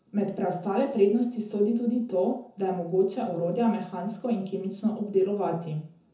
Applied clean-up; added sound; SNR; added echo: none; none; none; reverberation time 0.5 s.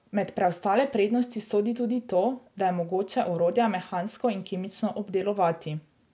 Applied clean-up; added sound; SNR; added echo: none; none; none; none.